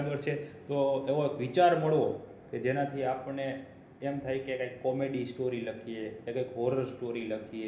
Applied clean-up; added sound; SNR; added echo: none; none; none; reverberation time 0.8 s.